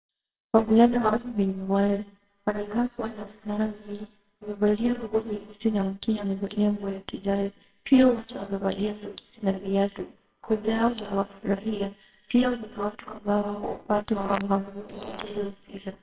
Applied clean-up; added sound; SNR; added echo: neural separator model SepFormer WHAMR!.